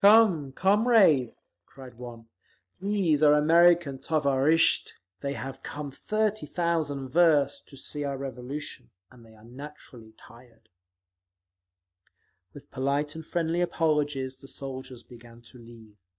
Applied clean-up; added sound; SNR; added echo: neural mask model DeepFilterNet 3.